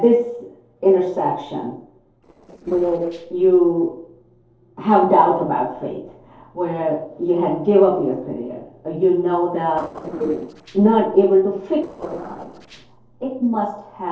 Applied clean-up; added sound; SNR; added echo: neural separator model SepFormer DNS4.